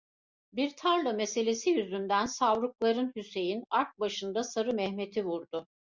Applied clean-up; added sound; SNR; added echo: none; none; none; none.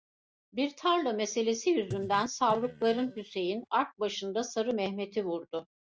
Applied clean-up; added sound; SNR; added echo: neural mask model RNNoise.